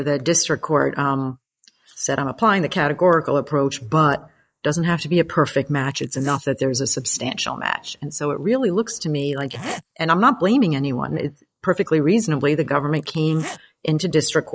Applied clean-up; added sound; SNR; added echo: neural mask model Resemble Enhance denoiser.